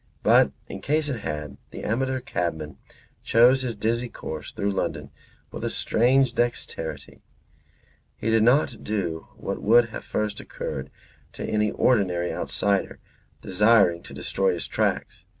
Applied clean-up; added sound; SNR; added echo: none; none; none; none.